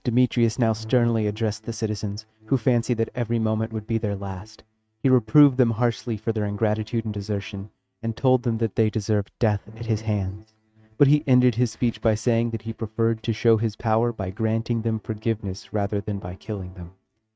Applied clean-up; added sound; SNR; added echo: neural mask model RNNoise.